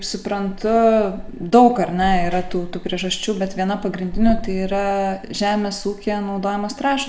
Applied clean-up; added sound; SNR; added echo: none; none; none; none.